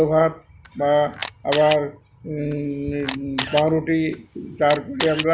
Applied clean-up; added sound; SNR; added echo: none; Camera; 10 dB; none.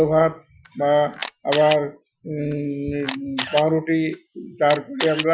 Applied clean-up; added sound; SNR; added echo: classical method Wiener filter.